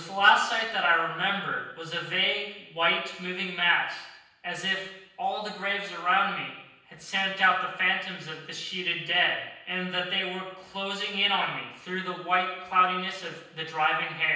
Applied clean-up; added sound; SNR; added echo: none; none; none; reverberation time 0.9 s.